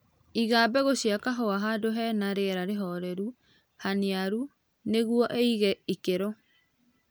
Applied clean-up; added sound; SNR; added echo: none; none; none; none.